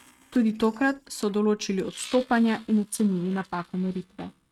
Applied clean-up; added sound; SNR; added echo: neural mask model RNNoise.